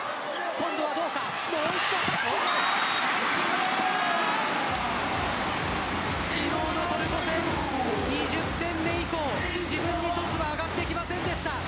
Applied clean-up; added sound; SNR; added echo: none; none; none; none.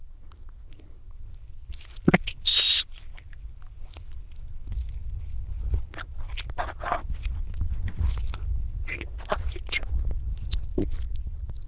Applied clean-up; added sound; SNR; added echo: neural diffusion model UNIVERSE++.